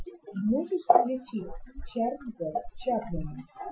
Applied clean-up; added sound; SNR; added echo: classical method Wiener filter.